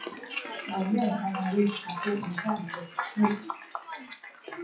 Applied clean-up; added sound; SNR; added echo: classical method WPE with log-MMSE.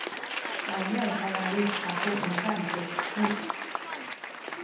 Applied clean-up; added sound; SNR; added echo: none; Applause / Crowd; 0 dB; reverberation time 0.8 s.